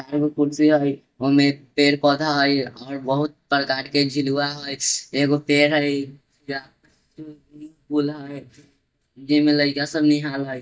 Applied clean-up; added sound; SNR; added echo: neural mask model DeepFilterNet 3.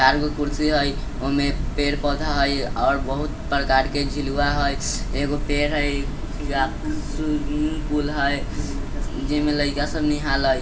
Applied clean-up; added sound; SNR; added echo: none; Church bell; 4 dB; reverberation time 0.5 s.